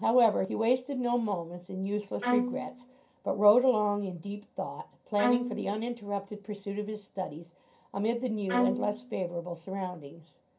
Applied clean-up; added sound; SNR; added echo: none; Bowed string instrument; 2 dB; reverberation time 0.3 s.